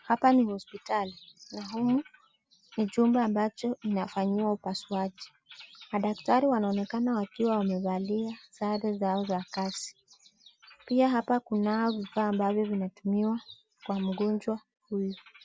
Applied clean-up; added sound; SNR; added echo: none; none; none; none.